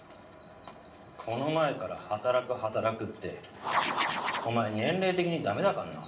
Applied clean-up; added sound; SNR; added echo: none; Writing; 0 dB; reverberation time 0.9 s.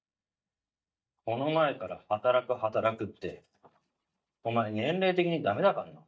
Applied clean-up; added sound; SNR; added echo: neural mask model DeepFilterNet 3.